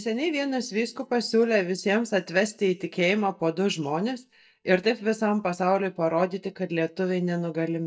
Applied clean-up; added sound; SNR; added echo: neural mask model DeepFilterNet 3.